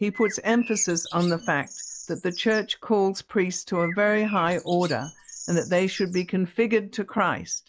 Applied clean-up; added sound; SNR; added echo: classical method log-MMSE.